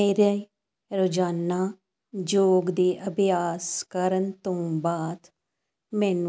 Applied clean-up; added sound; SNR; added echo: none; none; none; none.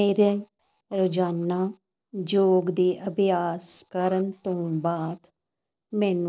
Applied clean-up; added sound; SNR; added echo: neural separator model SepFormer DNS4.